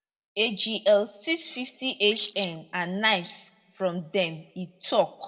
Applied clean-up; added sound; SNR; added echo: neural separator model SepFormer DNS4.